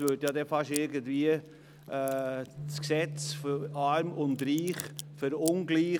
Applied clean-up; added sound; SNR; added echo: none; Crack + Bass guitar; 12 dB; none.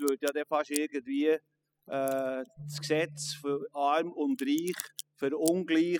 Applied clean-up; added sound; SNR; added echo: classical method spectral subtraction.